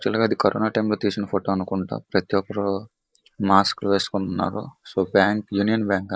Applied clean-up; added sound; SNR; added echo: neural mask model Resemble Enhance denoiser.